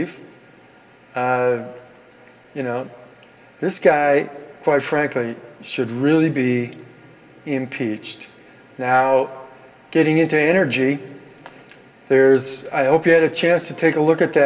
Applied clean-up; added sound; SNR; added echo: none; none; none; reverberation time 2.0 s.